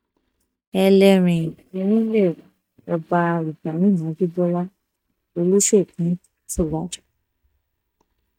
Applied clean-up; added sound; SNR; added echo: neural mask model DeepFilterNet 3.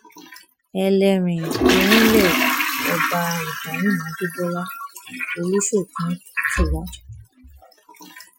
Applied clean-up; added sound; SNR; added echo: classical method Wiener filter.